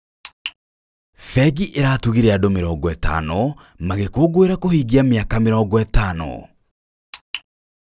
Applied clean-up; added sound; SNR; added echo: none; none; none; none.